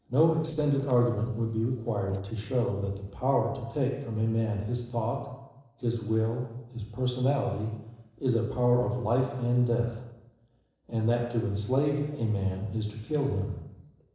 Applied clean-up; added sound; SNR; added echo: neural separator model SepFormer DNS4.